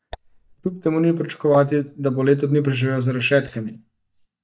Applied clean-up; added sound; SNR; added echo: neural mask model DeepFilterNet 3.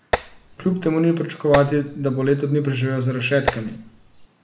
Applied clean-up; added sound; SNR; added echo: none; Tap; 7 dB; none.